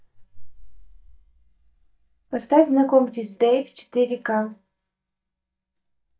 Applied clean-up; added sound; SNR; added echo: neural mask model DeepFilterNet 3.